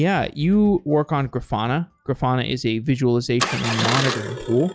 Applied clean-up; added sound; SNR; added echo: classical method log-MMSE.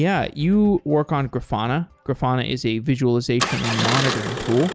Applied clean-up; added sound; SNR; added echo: none; Engine starting; 4 dB; none.